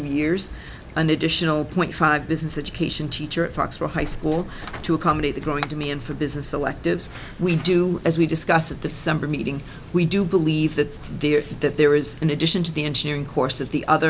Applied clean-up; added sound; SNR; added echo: none; none; none; none.